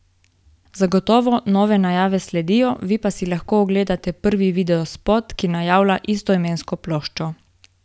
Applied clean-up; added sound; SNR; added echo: none; none; none; none.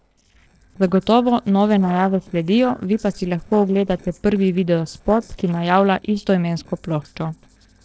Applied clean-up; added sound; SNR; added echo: neural separator model SepFormer DNS4.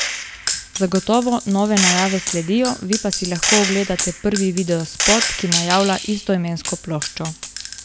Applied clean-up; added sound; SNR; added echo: none; Gunshot, gunfire; 3 dB; none.